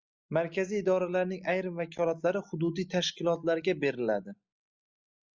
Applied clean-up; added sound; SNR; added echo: none; none; none; none.